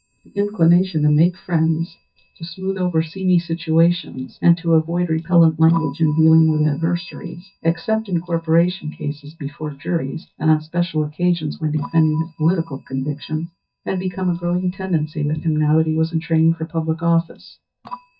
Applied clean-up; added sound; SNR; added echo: neural mask model DeepFilterNet 3.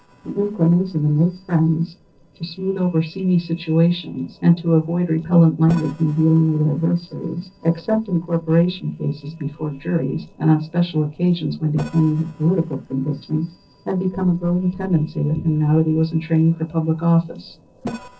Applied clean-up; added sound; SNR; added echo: neural separator model SepFormer DNS4.